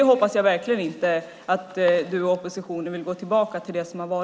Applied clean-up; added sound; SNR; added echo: none; none; none; none.